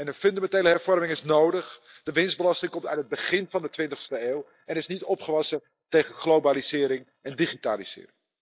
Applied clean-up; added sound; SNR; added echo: neural mask model Resemble Enhance denoiser.